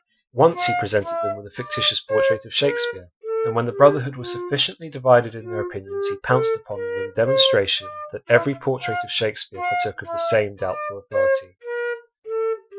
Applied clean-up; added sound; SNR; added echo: classical method Wiener filter.